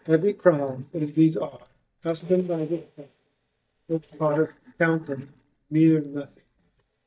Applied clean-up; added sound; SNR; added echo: neural mask model DeepFilterNet 3.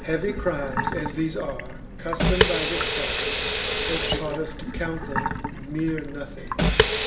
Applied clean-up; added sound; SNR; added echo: none; Sink (filling or washing) / Water tap, faucet; -4 dB; reverberation time 0.7 s.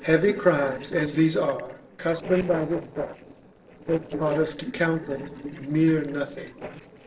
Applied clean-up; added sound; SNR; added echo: neural separator model SepFormer DNS4.